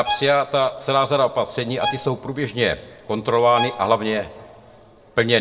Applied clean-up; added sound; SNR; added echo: none; Bowed string instrument; 12 dB; reverberation time 0.8 s.